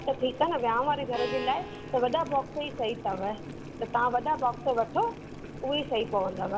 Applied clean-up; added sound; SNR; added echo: none; Boiling + Bowed string instrument; 11 dB; none.